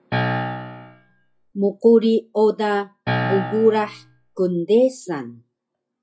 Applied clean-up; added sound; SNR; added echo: classical method log-MMSE.